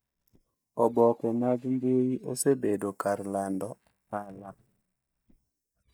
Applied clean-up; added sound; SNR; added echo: neural mask model DeepFilterNet 3.